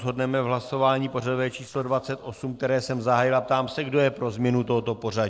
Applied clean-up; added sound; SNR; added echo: neural separator model SepFormer DNS4.